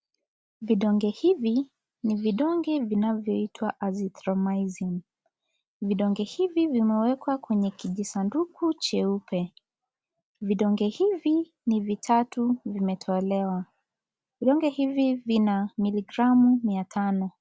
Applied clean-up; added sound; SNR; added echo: none; none; none; none.